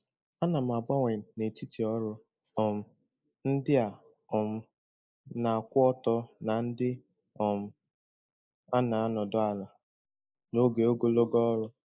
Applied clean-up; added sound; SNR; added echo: neural mask model Resemble Enhance denoiser.